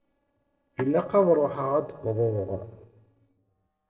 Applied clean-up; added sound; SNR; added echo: neural separator model SepFormer DNS4.